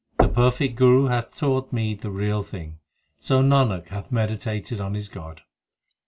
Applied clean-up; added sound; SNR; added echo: none; Knock; 6 dB; none.